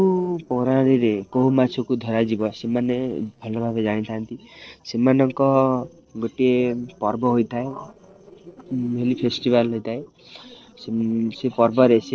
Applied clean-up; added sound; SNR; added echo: neural separator model SepFormer DNS4.